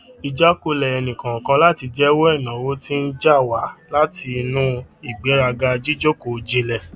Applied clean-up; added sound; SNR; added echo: none; none; none; none.